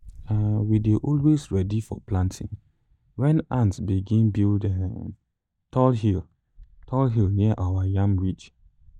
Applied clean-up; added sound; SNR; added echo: neural mask model DeepFilterNet 3.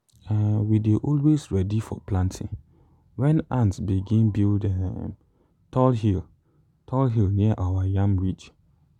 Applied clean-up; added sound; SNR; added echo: none; none; none; none.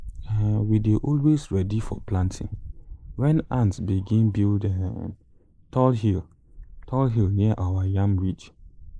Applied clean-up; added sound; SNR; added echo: neural mask model Resemble Enhance denoiser.